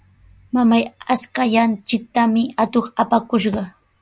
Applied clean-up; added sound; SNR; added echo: none; none; none; none.